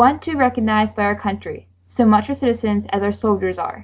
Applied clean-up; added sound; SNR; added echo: none; none; none; none.